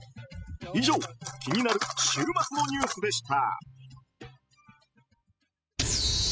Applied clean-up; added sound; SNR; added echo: classical method spectral subtraction.